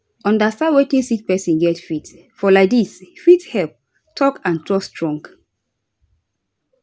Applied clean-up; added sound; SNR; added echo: none; none; none; none.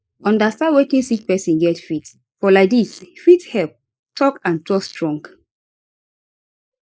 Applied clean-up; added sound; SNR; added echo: neural mask model Resemble Enhance denoiser.